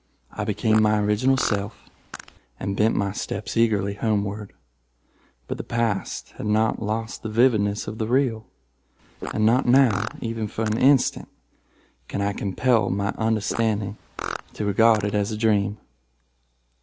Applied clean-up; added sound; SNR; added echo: none; Fart; 12 dB; none.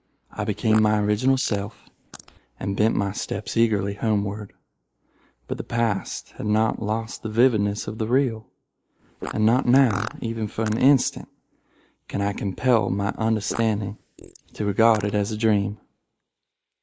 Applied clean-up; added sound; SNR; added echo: neural mask model Resemble Enhance denoiser.